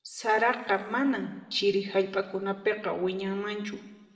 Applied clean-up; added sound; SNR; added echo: none; none; none; reverberation time 1.5 s.